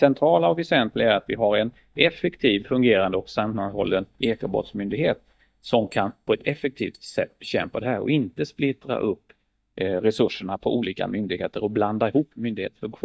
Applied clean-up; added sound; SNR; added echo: neural mask model DeepFilterNet 3.